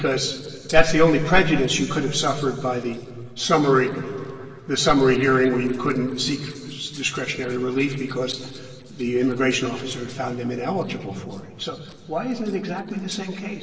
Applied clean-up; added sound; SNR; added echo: neural separator model SepFormer DNS4.